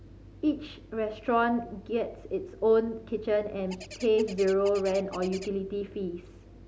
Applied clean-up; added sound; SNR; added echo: none; Bird; 17 dB; none.